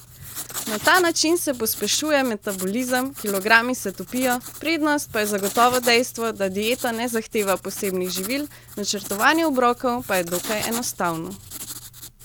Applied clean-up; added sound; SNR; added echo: none; Writing; 12 dB; none.